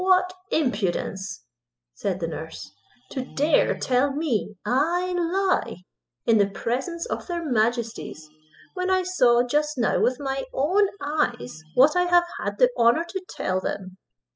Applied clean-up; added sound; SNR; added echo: classical method spectral subtraction.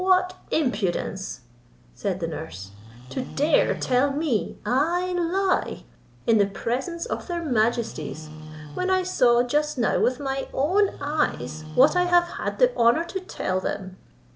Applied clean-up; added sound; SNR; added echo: none; Livestock, farm animals, working animals; 16 dB; none.